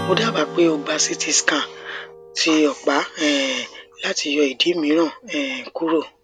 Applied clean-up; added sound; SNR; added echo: none; Strum; 15 dB; none.